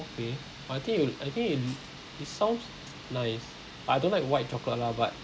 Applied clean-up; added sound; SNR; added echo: none; none; none; none.